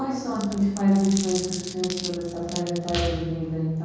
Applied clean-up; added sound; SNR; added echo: none; Glass; 12 dB; reverberation time 1.3 s.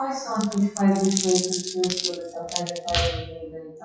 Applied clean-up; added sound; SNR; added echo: classical method WPE with log-MMSE.